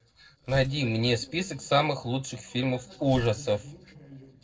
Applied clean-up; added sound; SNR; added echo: neural separator model SepFormer DNS4.